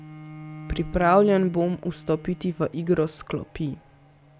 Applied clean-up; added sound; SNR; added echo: none; Bowed string instrument; 18 dB; none.